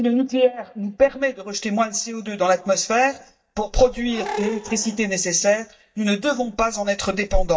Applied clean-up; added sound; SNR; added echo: neural mask model DeepFilterNet 3.